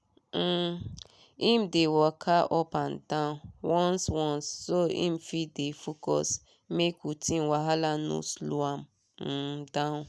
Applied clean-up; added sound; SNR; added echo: none; none; none; none.